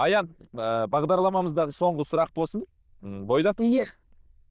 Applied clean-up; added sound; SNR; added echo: neural diffusion model UNIVERSE++.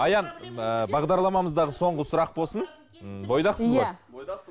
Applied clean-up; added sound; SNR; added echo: none; none; none; none.